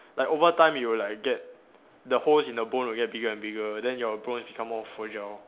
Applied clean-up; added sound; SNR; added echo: none; none; none; none.